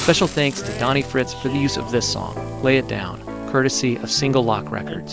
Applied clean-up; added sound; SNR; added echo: none; Hiss; 19 dB; none.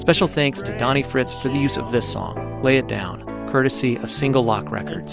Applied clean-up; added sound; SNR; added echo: none; none; none; none.